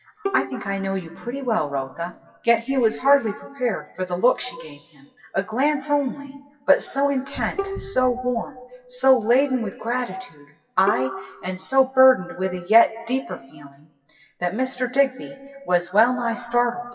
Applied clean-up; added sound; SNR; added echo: classical method WPE with log-MMSE.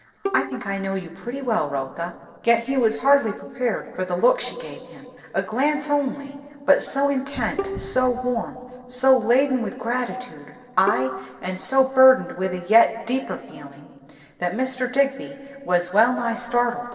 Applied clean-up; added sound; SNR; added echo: neural separator model SepFormer DNS4.